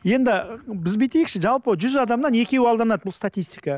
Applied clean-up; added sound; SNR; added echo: none; none; none; none.